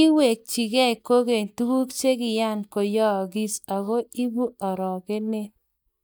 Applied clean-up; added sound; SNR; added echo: neural mask model DeepFilterNet 3.